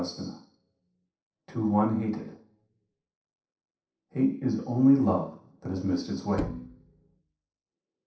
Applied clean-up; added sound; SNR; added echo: neural separator model SepFormer DNS4.